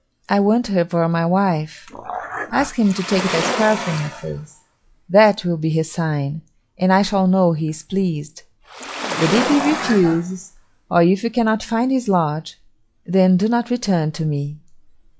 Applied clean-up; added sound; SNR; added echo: classical method log-MMSE.